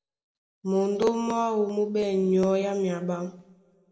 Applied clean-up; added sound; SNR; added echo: none; none; none; reverberation time 0.7 s.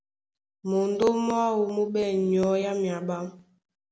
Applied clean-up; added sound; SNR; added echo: none; none; none; none.